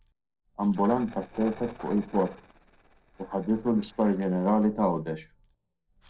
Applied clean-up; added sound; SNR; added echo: neural separator model SepFormer DNS4.